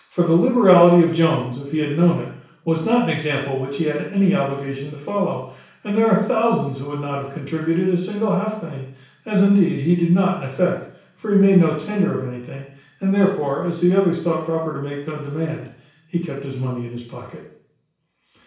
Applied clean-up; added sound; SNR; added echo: none; none; none; reverberation time 0.7 s.